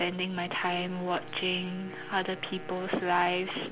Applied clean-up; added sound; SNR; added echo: none; Wind instrument, woodwind instrument + Glass; 15 dB; none.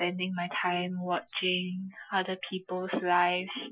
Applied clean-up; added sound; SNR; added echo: classical method Wiener filter.